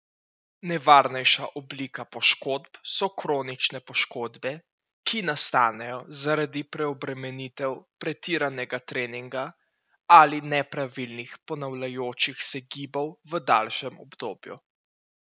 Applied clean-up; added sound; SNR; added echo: none; none; none; none.